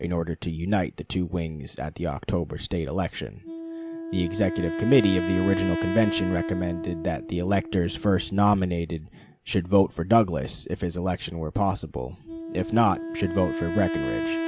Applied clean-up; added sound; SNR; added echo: none; Wind instrument, woodwind instrument; 8 dB; none.